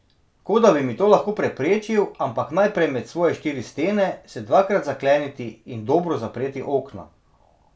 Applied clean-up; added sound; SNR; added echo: none; none; none; none.